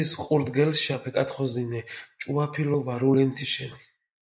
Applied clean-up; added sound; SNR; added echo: neural mask model Resemble Enhance denoiser.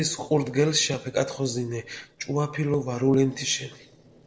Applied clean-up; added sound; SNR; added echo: neural separator model SepFormer DNS4.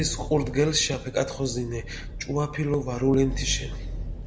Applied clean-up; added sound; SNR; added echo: none; Engine; 8 dB; none.